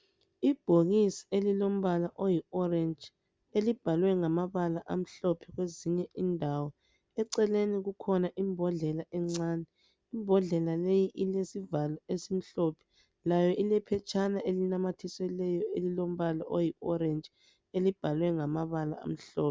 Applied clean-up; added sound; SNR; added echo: none; none; none; none.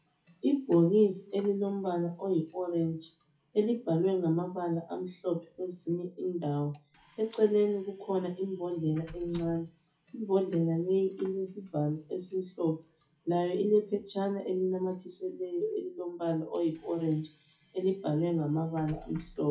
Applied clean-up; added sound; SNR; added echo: classical method WPE with log-MMSE.